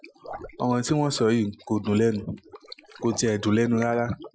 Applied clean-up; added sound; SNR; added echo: classical method Wiener filter.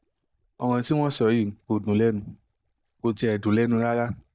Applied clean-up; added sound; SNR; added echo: neural mask model DeepFilterNet 3.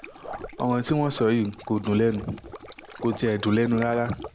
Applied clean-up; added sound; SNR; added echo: none; Stream; 15 dB; none.